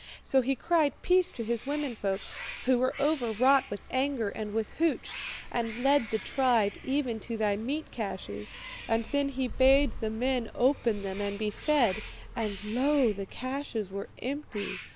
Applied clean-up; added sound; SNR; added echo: none; Cat + Car passing by; 13 dB; none.